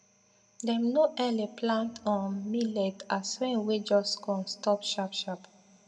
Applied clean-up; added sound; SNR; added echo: none; none; none; reverberation time 0.4 s.